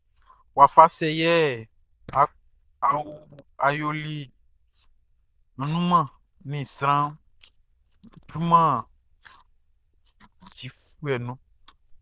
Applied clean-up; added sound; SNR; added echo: neural diffusion model UNIVERSE++.